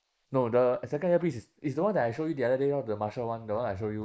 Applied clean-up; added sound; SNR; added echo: neural mask model Resemble Enhance denoiser.